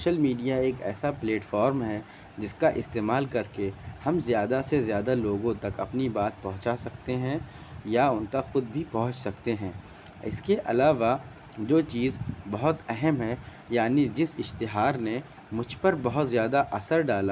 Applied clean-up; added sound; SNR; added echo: none; none; none; none.